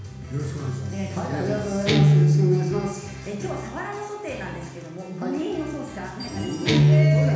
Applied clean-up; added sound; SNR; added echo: none; Guitar; -4 dB; reverberation time 1.1 s.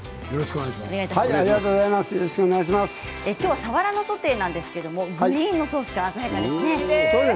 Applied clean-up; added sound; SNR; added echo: none; none; none; none.